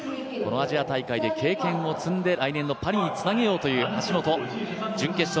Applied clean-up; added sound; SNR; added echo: none; none; none; none.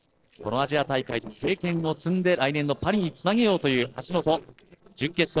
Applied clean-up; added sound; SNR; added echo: neural separator model SepFormer DNS4.